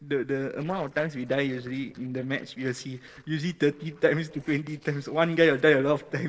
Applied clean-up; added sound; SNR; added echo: neural separator model SepFormer DNS4.